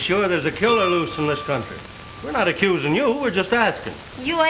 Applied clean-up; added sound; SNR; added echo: none; Keyboard (musical); 13 dB; none.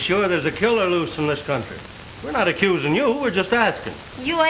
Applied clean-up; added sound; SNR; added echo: none; none; none; none.